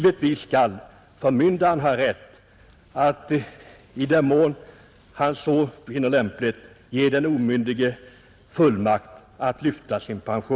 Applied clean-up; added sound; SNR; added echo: none; none; none; none.